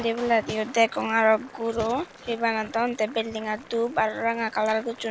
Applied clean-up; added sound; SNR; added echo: none; Clapping + Boiling; 20 dB; none.